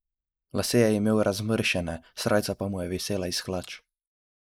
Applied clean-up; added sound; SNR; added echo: neural mask model Resemble Enhance denoiser.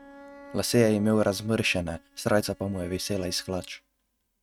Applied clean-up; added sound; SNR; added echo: neural mask model RNNoise.